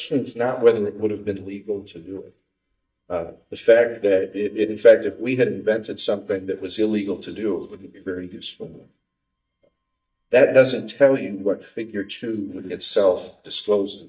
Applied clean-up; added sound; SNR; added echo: neural mask model DeepFilterNet 3.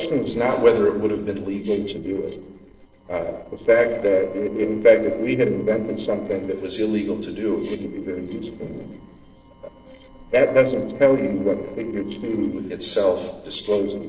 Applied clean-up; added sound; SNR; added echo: neural separator model SepFormer DNS4.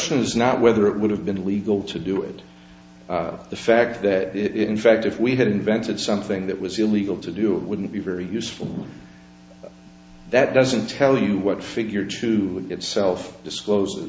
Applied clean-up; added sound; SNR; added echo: none; none; none; none.